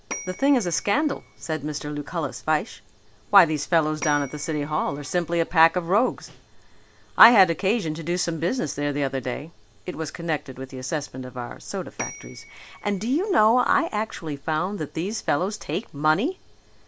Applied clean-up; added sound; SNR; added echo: none; Bell / Telephone; 17 dB; none.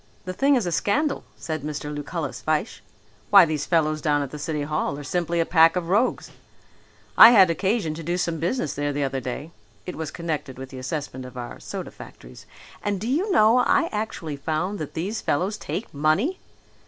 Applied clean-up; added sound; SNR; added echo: none; none; none; none.